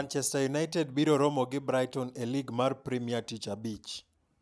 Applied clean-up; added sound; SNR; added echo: none; none; none; none.